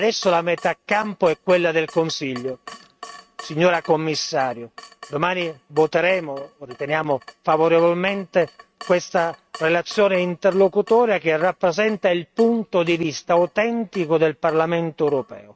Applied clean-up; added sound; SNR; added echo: neural mask model RNNoise.